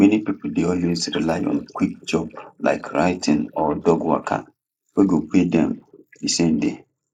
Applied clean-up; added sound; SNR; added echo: neural mask model Resemble Enhance denoiser.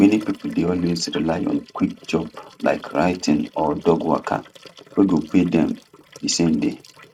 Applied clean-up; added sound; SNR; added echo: neural mask model RNNoise.